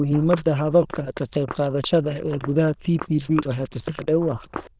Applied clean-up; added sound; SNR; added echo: neural diffusion model UNIVERSE++.